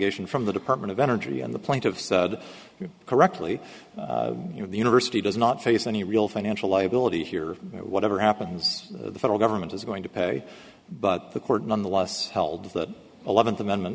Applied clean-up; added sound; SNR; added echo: none; none; none; none.